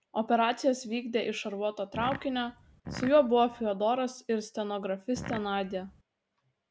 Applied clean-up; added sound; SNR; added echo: none; Fart; 12 dB; none.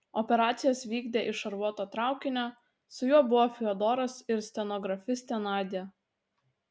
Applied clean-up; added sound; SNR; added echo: none; none; none; none.